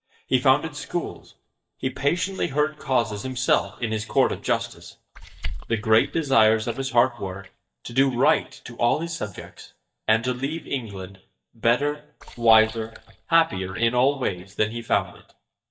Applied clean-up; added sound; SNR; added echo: neural mask model DeepFilterNet 3.